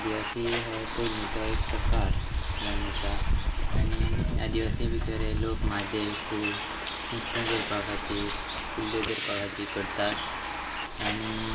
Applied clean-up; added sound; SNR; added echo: none; Bus; -4 dB; reverberation time 0.5 s.